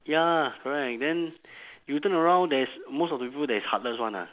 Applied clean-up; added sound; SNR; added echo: none; none; none; none.